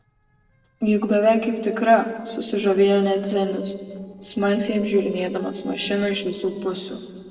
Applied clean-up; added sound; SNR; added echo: neural separator model SepFormer DNS4.